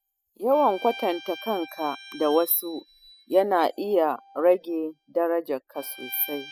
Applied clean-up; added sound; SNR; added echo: classical method spectral subtraction.